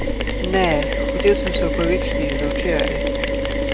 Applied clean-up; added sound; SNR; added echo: none; Mechanisms; -2 dB; none.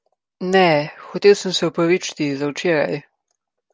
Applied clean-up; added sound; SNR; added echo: none; none; none; none.